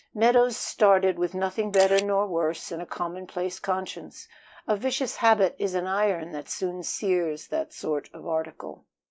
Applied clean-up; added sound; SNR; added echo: neural mask model Resemble Enhance denoiser.